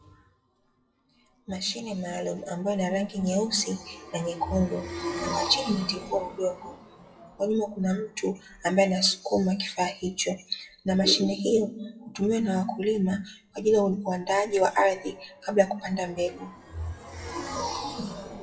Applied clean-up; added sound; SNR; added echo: classical method WPE with log-MMSE.